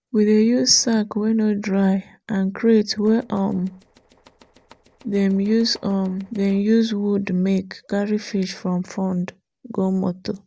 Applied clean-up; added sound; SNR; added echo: neural separator model SepFormer DNS4.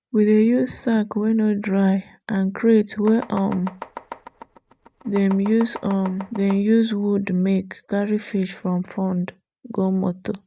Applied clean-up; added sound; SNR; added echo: neural mask model RNNoise.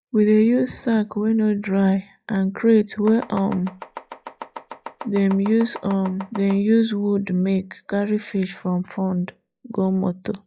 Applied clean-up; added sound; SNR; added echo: classical method log-MMSE.